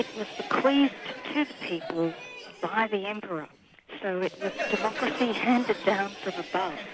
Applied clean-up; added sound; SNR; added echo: none; Crowd; 10 dB; none.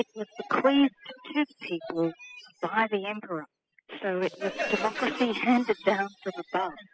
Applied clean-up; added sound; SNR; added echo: classical method spectral subtraction.